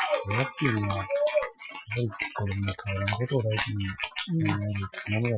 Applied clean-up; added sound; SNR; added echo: classical method Wiener filter.